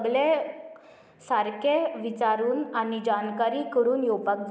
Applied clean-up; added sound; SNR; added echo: none; none; none; none.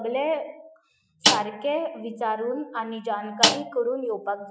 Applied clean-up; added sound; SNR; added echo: classical method Wiener filter.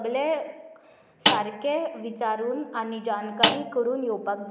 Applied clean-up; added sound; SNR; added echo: none; Snare drum; -2 dB; none.